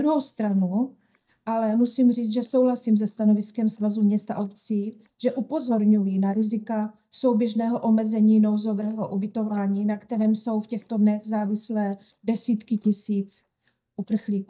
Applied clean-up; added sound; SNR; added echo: neural mask model DeepFilterNet 3.